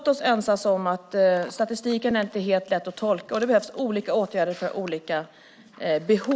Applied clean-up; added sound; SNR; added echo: none; none; none; none.